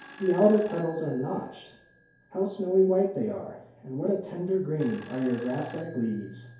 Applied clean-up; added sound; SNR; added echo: none; Telephone; 15 dB; reverberation time 2.4 s.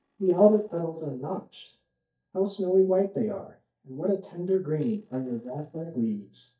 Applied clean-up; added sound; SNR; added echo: neural mask model DeepFilterNet 3.